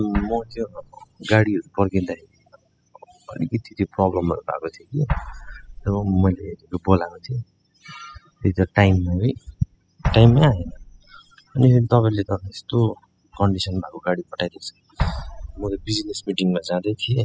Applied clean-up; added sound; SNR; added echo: classical method spectral subtraction.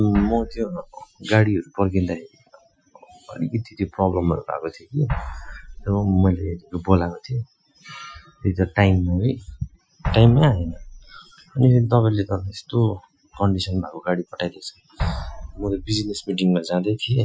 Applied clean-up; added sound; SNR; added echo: classical method Wiener filter.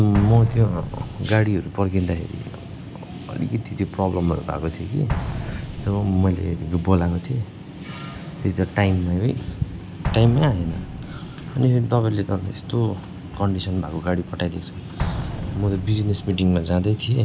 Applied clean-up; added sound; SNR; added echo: none; Explosion; 12 dB; none.